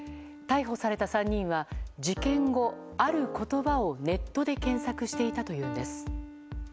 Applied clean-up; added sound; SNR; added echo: none; Piano; 14 dB; none.